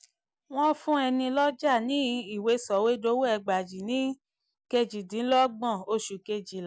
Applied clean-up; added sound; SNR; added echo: none; none; none; none.